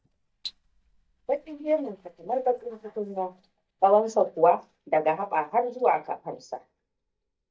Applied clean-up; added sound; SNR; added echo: neural mask model DeepFilterNet 3.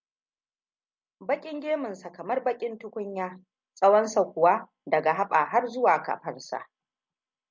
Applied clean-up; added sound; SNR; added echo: none; none; none; none.